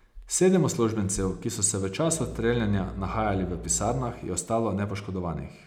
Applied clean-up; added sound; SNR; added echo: none; Bowed string instrument; 14 dB; none.